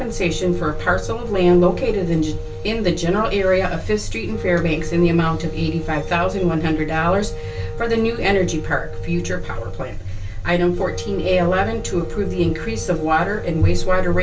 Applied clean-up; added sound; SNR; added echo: none; Wind instrument, woodwind instrument; 14 dB; reverberation time 0.2 s.